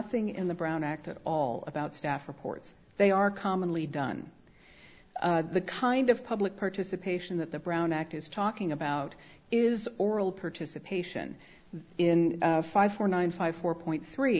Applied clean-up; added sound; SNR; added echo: none; none; none; none.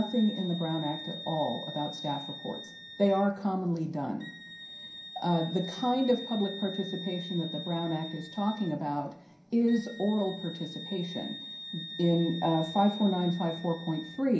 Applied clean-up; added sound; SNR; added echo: none; Wind instrument, woodwind instrument; 13 dB; reverberation time 0.5 s.